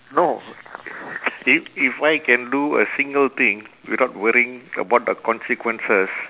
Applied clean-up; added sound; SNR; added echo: none; none; none; none.